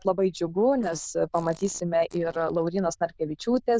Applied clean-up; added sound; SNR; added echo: neural diffusion model UNIVERSE++.